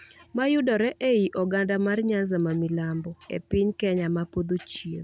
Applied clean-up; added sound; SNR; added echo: none; none; none; none.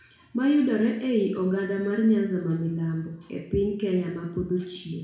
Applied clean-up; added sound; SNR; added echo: none; none; none; reverberation time 0.6 s.